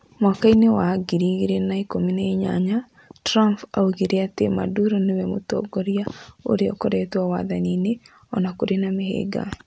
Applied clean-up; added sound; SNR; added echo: none; none; none; none.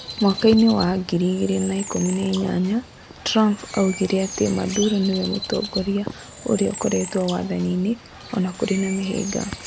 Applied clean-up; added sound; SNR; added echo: none; Bird; 13 dB; none.